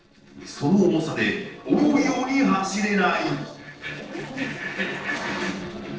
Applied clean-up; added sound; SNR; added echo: neural separator model SepFormer DNS4.